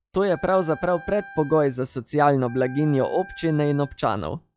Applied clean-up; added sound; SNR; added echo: classical method log-MMSE.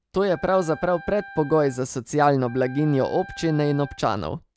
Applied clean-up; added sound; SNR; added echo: none; Wind instrument, woodwind instrument; 20 dB; none.